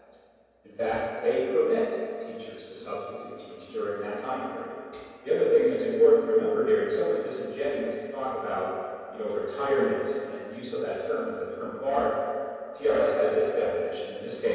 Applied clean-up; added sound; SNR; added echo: none; none; none; reverberation time 2.2 s.